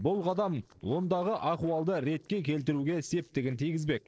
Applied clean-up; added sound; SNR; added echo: neural separator model SepFormer DNS4.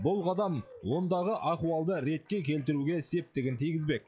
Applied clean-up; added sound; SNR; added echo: classical method log-MMSE.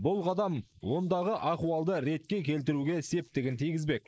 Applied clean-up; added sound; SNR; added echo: neural mask model Resemble Enhance denoiser.